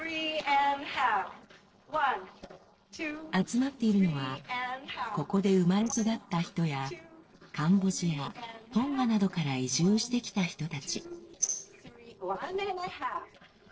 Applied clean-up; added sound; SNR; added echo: neural separator model SepFormer DNS4.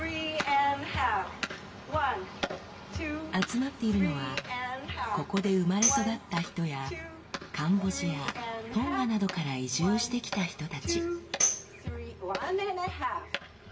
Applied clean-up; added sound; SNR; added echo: none; Tambourine; 3 dB; reverberation time 1.4 s.